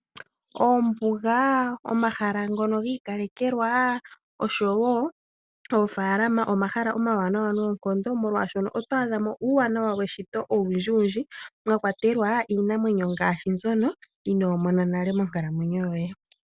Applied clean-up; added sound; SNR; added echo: none; none; none; none.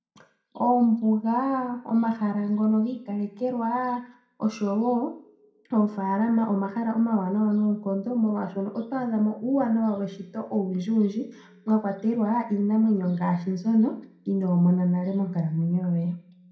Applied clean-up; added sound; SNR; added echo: none; none; none; reverberation time 0.4 s.